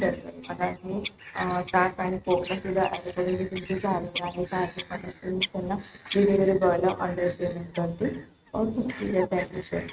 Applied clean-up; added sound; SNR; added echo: neural mask model RNNoise.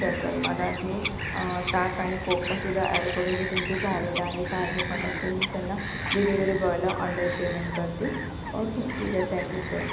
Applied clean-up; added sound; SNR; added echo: none; Bird vocalization, bird call, bird song; 3 dB; none.